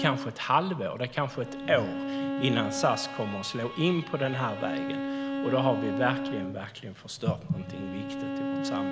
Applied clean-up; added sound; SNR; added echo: none; Bowed string instrument; 4 dB; none.